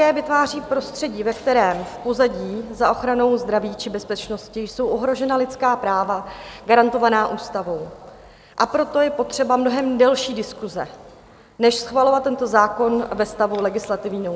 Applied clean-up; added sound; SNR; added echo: none; none; none; none.